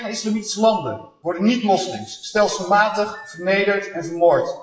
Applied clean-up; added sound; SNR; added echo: classical method WPE with log-MMSE.